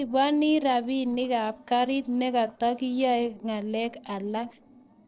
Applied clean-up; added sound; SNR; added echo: neural separator model SepFormer DNS4.